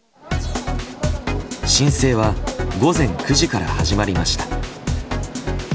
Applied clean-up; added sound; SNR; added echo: none; none; none; none.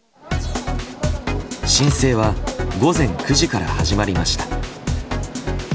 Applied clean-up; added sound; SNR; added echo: none; Printer; 11 dB; none.